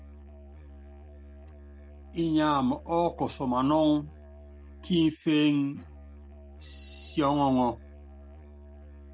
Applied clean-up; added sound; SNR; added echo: none; Musical instrument; 18 dB; none.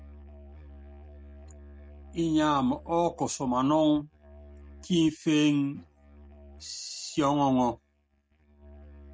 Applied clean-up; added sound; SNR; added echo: neural mask model RNNoise.